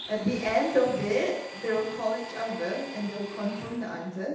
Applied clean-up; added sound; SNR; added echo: none; Domestic sounds, home sounds; 14 dB; reverberation time 0.9 s.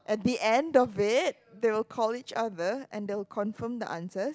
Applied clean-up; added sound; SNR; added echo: none; none; none; none.